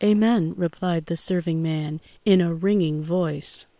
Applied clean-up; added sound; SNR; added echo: neural separator model SepFormer WHAM!.